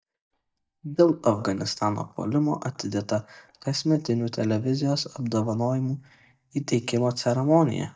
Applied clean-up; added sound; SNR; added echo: neural mask model DeepFilterNet 3.